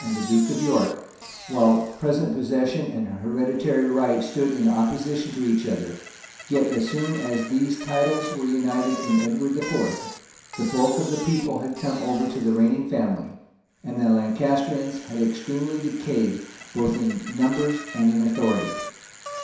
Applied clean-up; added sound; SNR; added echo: none; Bicycle; 15 dB; reverberation time 0.7 s.